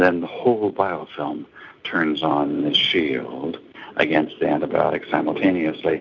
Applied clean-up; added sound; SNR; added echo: none; none; none; none.